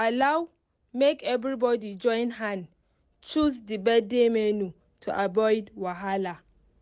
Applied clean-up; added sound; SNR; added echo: none; none; none; none.